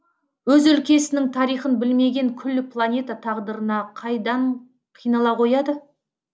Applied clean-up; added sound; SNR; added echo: none; none; none; none.